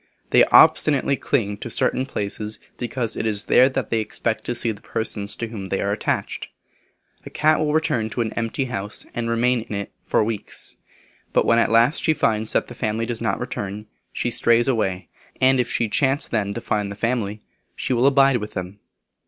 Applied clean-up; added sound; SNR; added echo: none; none; none; none.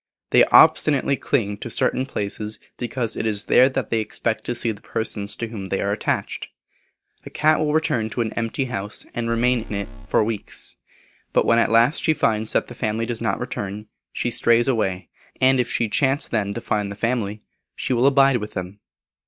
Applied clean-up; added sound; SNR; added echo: neural mask model DeepFilterNet 3.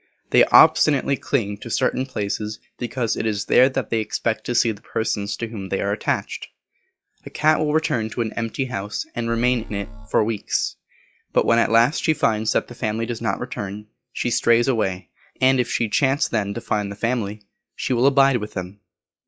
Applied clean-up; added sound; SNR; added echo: classical method log-MMSE.